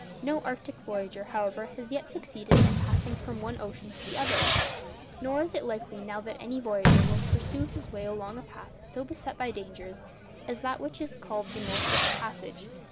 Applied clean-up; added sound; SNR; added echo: none; Fireworks; -4 dB; none.